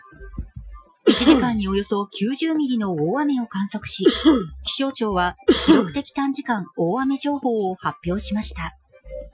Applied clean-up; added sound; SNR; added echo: classical method Wiener filter.